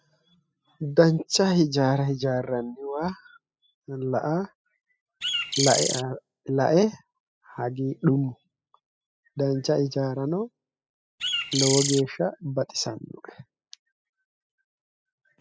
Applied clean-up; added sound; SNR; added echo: classical method spectral subtraction.